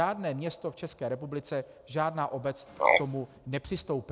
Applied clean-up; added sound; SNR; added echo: none; Frog; -2 dB; none.